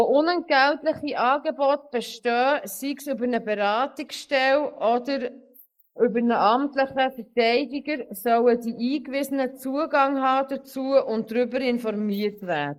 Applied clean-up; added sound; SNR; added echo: neural mask model Resemble Enhance denoiser.